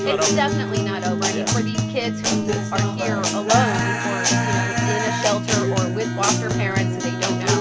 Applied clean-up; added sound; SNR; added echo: none; Guitar; -5 dB; reverberation time 3.0 s.